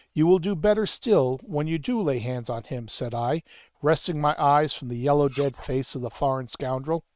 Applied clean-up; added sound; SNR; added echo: neural mask model RNNoise.